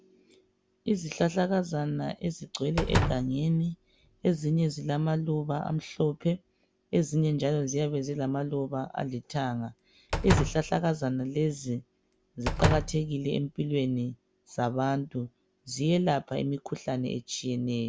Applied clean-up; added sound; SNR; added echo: none; Slam; 3 dB; none.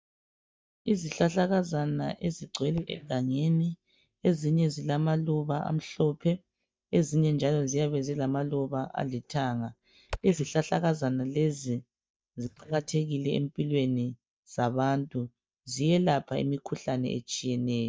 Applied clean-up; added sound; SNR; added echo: neural mask model DeepFilterNet 3.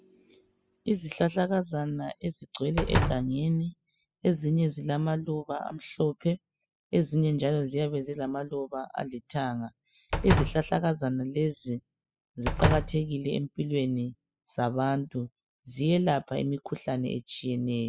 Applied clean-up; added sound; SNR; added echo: classical method spectral subtraction.